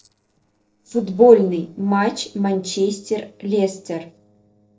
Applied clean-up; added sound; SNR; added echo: neural separator model SepFormer DNS4.